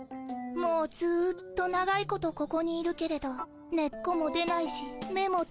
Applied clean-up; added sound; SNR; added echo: none; none; none; none.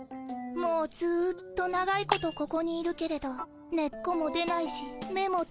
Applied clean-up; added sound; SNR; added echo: none; Shatter; 11 dB; none.